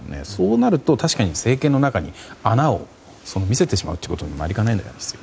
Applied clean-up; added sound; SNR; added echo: none; none; none; none.